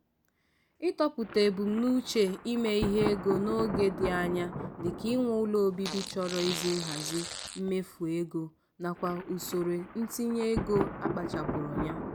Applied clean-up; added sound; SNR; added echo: none; Fart + Thunder; 7 dB; none.